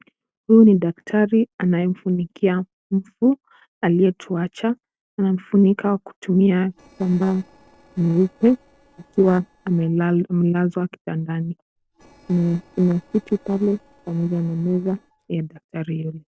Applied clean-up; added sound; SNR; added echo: neural separator model SepFormer DNS4.